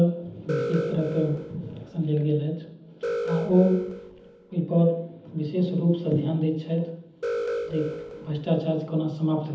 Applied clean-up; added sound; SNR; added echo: none; Alarm; 8 dB; reverberation time 0.8 s.